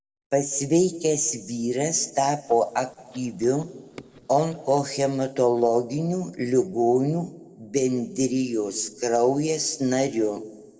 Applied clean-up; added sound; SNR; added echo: neural separator model SepFormer DNS4.